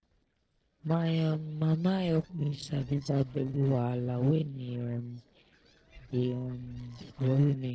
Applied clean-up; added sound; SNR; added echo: neural separator model SepFormer DNS4.